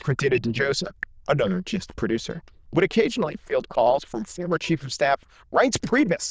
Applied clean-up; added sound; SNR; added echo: neural diffusion model UNIVERSE++.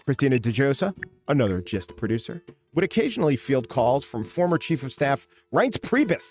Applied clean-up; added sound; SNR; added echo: neural mask model RNNoise.